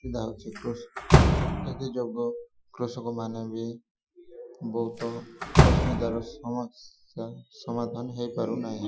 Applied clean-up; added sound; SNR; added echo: classical method Wiener filter.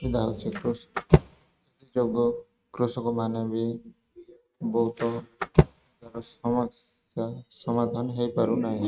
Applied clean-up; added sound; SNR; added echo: neural mask model RNNoise.